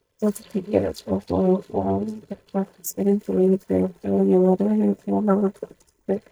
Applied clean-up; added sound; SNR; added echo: neural mask model DeepFilterNet 3.